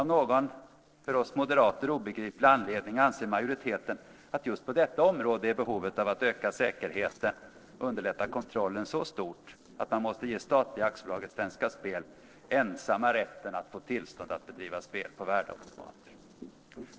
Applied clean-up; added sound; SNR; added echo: neural separator model SepFormer DNS4.